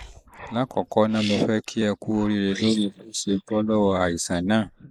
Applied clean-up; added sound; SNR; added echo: neural mask model Resemble Enhance denoiser.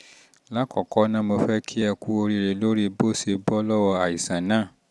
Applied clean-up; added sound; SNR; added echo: none; none; none; none.